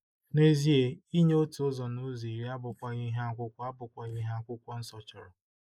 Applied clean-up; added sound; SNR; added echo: neural mask model Resemble Enhance denoiser.